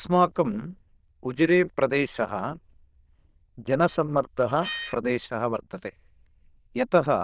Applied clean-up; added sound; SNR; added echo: neural diffusion model UNIVERSE++.